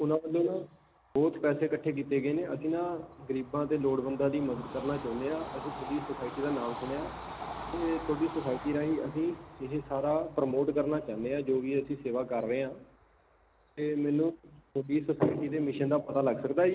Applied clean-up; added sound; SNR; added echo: none; Train / Bird vocalization, bird call, bird song; 15 dB; none.